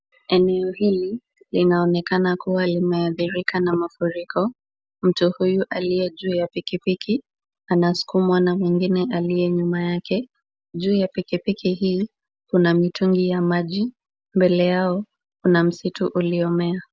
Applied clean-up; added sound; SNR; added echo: none; none; none; none.